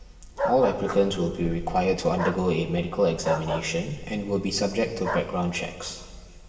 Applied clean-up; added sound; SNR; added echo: none; Bark; 8 dB; reverberation time 2.9 s.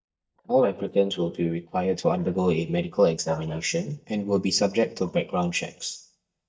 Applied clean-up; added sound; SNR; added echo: neural mask model DeepFilterNet 3.